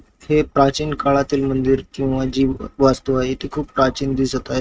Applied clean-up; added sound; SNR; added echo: neural mask model RNNoise.